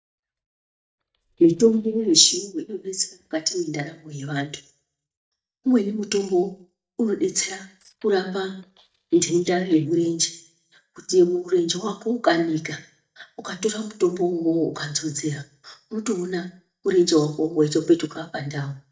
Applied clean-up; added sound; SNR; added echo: neural mask model DeepFilterNet 3.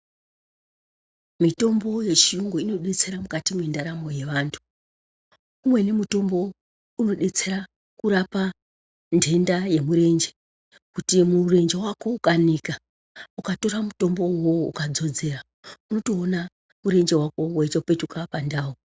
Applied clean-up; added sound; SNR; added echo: none; none; none; none.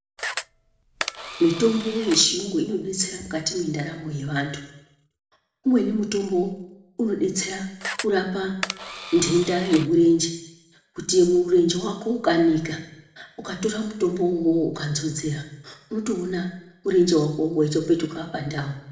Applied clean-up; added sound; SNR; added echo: none; Camera; 10 dB; reverberation time 0.8 s.